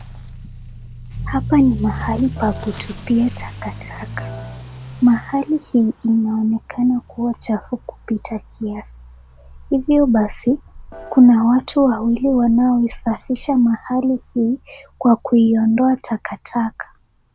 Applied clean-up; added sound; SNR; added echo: none; Piano + Accelerating, revving, vroom / Motor vehicle (road); 15 dB; none.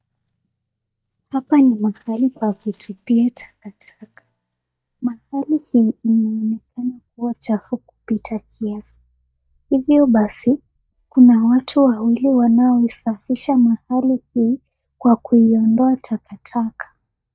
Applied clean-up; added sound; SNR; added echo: neural mask model DeepFilterNet 3.